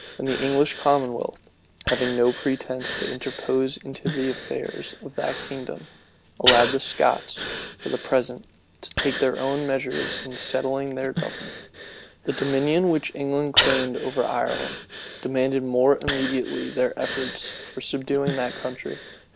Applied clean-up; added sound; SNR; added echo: none; Breathing; 5 dB; none.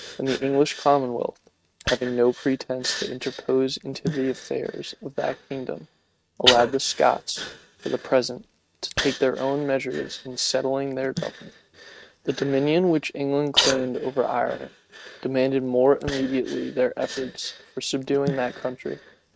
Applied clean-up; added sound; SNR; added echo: neural mask model RNNoise.